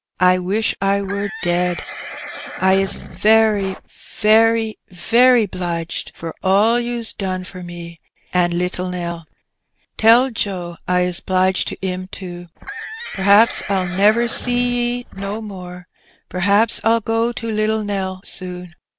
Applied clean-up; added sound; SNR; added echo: none; Livestock, farm animals, working animals; 12 dB; none.